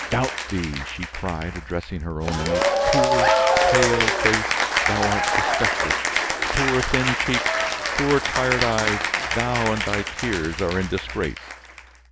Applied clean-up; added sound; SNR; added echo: none; Applause / Cheering; -3 dB; none.